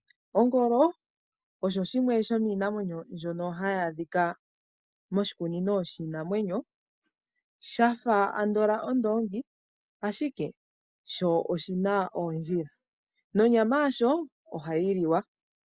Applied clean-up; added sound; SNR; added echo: none; none; none; none.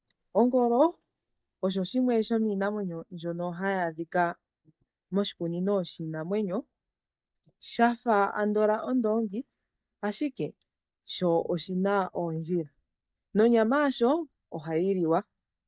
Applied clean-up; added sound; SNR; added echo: neural mask model DeepFilterNet 3.